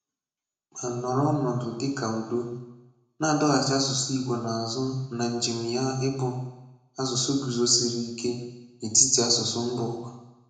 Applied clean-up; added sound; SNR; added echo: none; none; none; reverberation time 0.9 s.